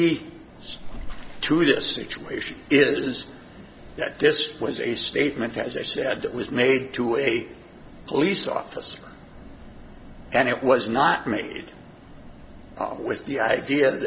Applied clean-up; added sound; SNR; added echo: none; Bathtub (filling or washing) / Water / Splash, splatter; 11 dB; none.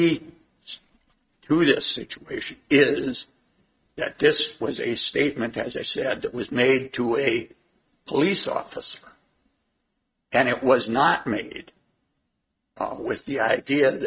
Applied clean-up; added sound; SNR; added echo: neural mask model RNNoise.